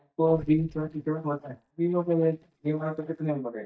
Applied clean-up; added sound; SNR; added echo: neural mask model DeepFilterNet 3.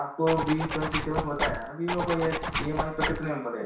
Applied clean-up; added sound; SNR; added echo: none; Zipper (clothing); 2 dB; reverberation time 0.6 s.